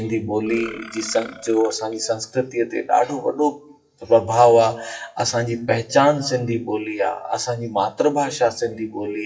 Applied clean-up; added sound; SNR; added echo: classical method WPE with log-MMSE.